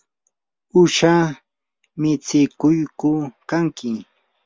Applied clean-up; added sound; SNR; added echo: none; none; none; none.